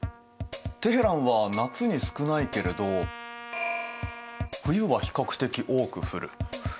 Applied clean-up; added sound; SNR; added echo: none; Trumpet; 18 dB; none.